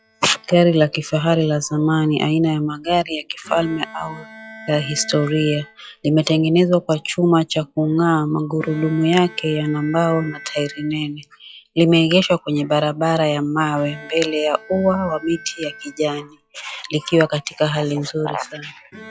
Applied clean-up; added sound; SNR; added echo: classical method log-MMSE.